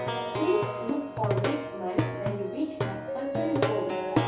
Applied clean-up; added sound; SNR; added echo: none; Plucked string instrument; -2 dB; reverberation time 0.3 s.